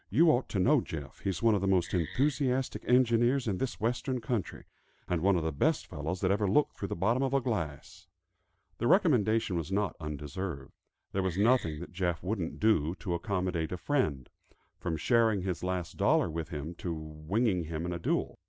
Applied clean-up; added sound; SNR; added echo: none; Wood; 16 dB; none.